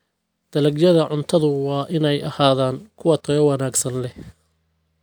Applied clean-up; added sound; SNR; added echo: none; none; none; none.